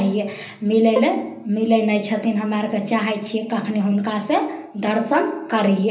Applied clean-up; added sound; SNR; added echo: none; Bowed string instrument; 11 dB; reverberation time 0.3 s.